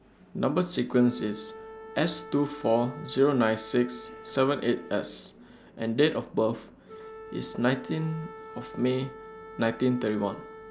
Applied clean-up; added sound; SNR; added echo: none; Wind instrument, woodwind instrument; 17 dB; none.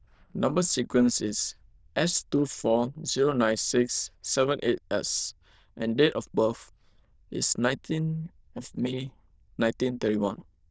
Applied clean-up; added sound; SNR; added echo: neural diffusion model UNIVERSE++.